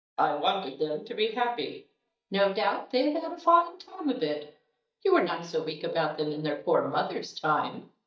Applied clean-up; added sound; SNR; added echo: neural mask model DeepFilterNet 3.